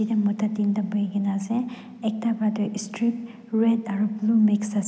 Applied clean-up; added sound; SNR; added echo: none; none; none; none.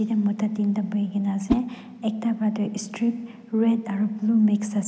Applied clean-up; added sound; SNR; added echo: none; Whoosh, swoosh, swish; 10 dB; none.